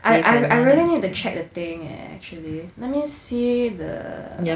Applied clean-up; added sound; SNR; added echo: none; none; none; none.